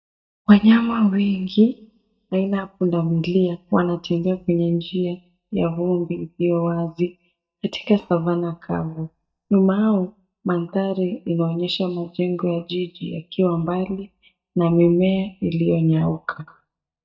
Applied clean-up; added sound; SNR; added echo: neural mask model DeepFilterNet 3.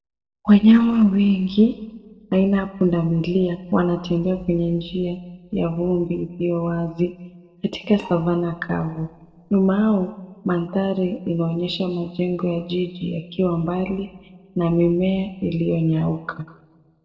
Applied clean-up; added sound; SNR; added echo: neural separator model SepFormer DNS4.